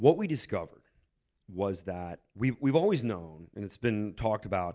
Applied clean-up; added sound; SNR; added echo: none; none; none; none.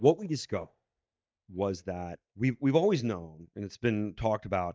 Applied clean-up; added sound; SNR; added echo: neural mask model DeepFilterNet 3.